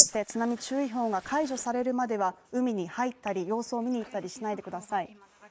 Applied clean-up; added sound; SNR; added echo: neural mask model Resemble Enhance denoiser.